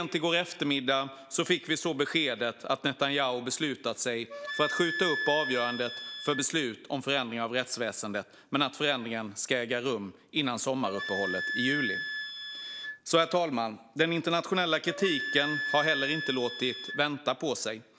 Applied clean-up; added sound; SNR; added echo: none; Wind instrument, woodwind instrument; 7 dB; none.